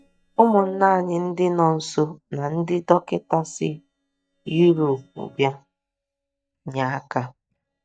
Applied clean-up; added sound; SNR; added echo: neural mask model DeepFilterNet 3.